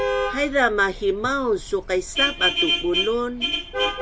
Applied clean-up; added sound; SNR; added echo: none; Vehicle horn, car horn, honking; 2 dB; none.